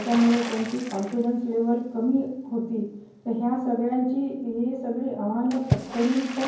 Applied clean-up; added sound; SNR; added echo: none; Water / Splash, splatter; 11 dB; reverberation time 0.9 s.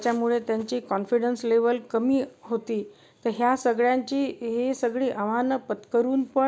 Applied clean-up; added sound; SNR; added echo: none; none; none; none.